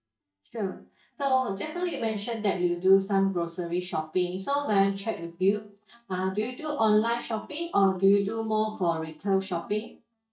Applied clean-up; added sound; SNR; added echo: neural mask model DeepFilterNet 3.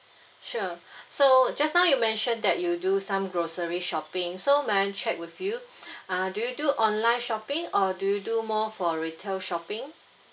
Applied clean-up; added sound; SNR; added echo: none; none; none; none.